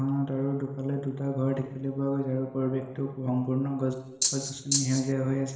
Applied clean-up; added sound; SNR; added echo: none; Rattle (instrument); 0 dB; reverberation time 1.3 s.